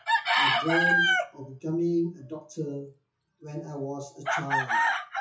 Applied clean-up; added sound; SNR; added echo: classical method WPE with log-MMSE.